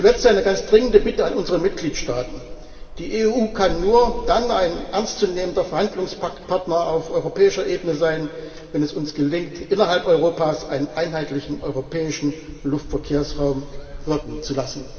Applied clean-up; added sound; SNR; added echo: none; Cricket; 13 dB; reverberation time 2.2 s.